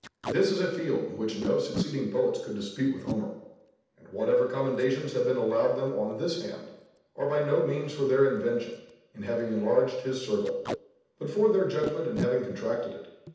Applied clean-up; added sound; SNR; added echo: none; Packing tape, duct tape; 13 dB; reverberation time 0.8 s.